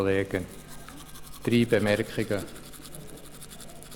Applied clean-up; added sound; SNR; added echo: none; Domestic sounds, home sounds; 15 dB; none.